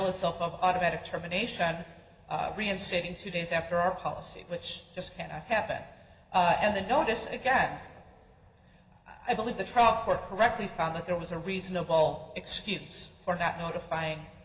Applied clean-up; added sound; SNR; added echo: none; none; none; reverberation time 1.8 s.